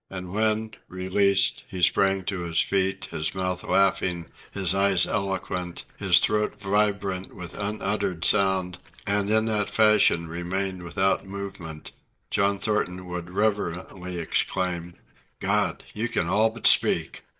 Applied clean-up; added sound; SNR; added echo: neural mask model DeepFilterNet 3.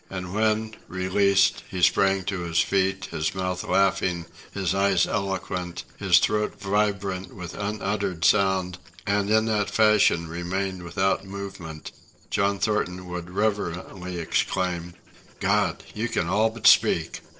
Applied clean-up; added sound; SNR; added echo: neural separator model SepFormer DNS4.